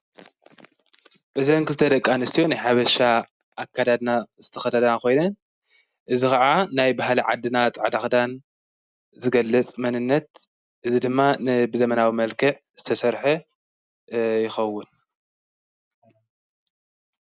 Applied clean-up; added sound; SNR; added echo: none; none; none; none.